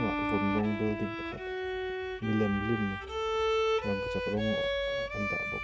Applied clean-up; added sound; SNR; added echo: none; Bowed string instrument; -1 dB; none.